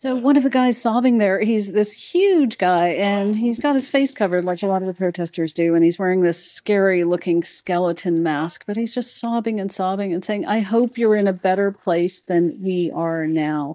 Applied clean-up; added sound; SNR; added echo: neural mask model DeepFilterNet 3.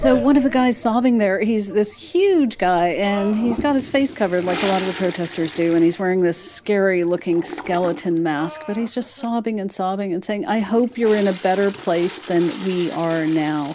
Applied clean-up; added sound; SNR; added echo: none; Toilet flush; 16 dB; none.